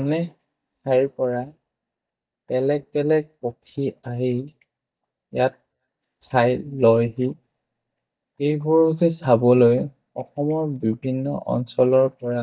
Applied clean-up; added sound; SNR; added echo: neural mask model DeepFilterNet 3.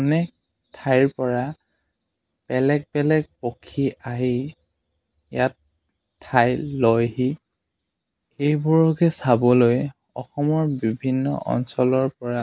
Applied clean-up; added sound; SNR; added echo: none; none; none; none.